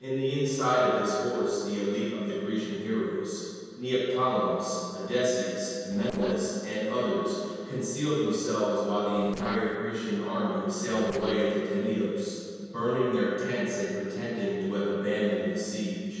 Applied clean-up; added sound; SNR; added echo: neural separator model SepFormer DNS4.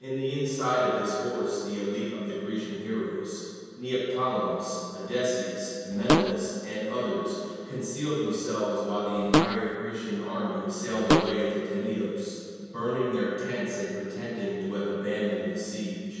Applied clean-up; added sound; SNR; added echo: none; Fart; -4 dB; reverberation time 2.1 s.